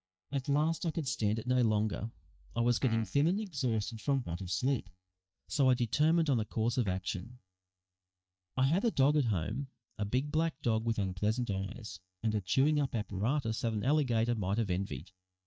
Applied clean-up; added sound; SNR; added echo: neural mask model DeepFilterNet 3.